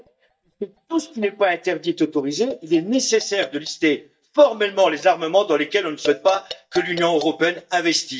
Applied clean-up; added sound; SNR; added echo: neural mask model DeepFilterNet 3.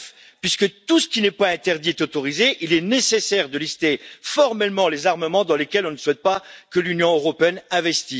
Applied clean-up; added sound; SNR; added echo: none; none; none; none.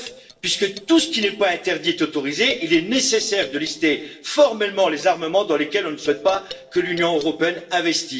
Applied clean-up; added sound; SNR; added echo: neural separator model SepFormer DNS4.